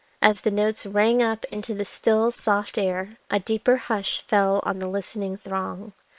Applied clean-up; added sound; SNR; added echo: neural separator model SepFormer WHAM!.